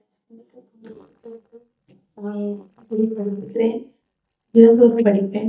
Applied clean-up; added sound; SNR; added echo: neural mask model DeepFilterNet 3.